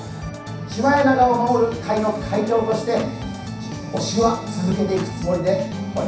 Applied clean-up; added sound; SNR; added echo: none; Organ; 10 dB; reverberation time 0.7 s.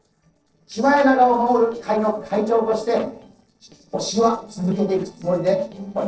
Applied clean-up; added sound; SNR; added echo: neural separator model SepFormer DNS4.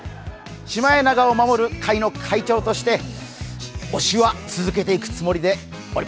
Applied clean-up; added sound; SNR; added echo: none; none; none; none.